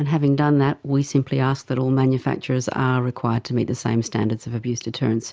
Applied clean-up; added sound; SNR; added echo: none; none; none; none.